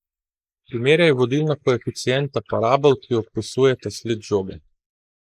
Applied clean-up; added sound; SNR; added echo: neural mask model Resemble Enhance denoiser.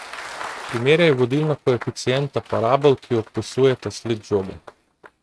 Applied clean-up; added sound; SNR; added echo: neural mask model RNNoise.